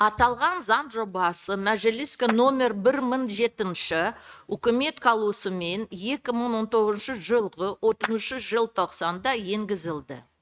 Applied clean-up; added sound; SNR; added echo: neural mask model RNNoise.